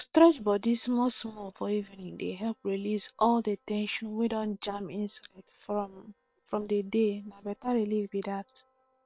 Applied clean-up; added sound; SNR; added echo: neural separator model SepFormer WHAM!.